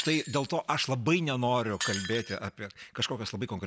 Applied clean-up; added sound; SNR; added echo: none; Shatter; 12 dB; none.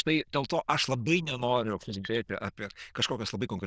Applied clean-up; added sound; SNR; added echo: neural diffusion model UNIVERSE++.